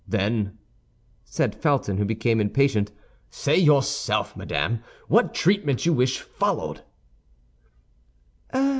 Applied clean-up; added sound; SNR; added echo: none; none; none; none.